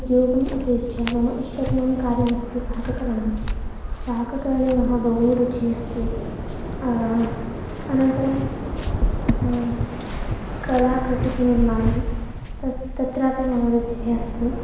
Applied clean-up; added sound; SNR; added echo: none; Waves, surf; 4 dB; reverberation time 1.1 s.